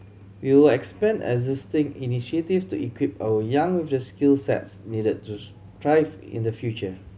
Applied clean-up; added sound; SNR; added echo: none; none; none; none.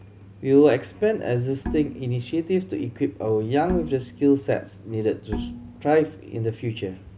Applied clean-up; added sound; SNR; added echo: none; Bowed string instrument; 12 dB; none.